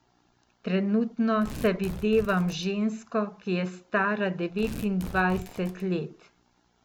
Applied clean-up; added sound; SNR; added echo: none; Tearing; 15 dB; none.